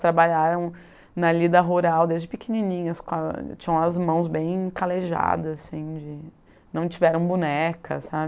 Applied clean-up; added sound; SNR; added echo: none; none; none; none.